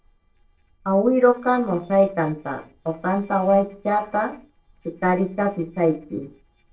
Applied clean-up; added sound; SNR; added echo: neural separator model SepFormer DNS4.